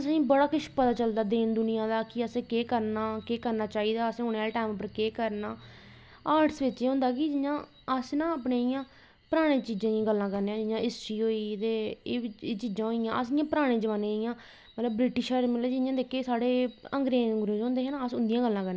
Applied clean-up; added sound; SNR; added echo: none; none; none; none.